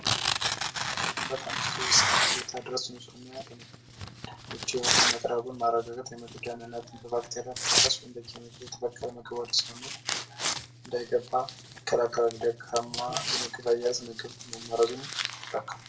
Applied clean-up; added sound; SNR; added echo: none; Tearing; 0 dB; reverberation time 0.2 s.